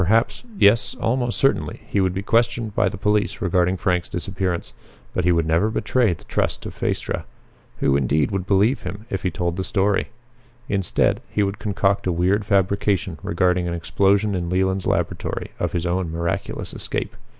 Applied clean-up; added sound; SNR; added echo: none; none; none; none.